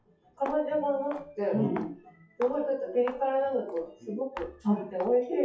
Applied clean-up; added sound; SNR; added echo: classical method WPE with log-MMSE.